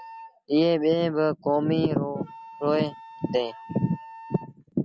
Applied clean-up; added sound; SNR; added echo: none; Wind instrument, woodwind instrument; 20 dB; none.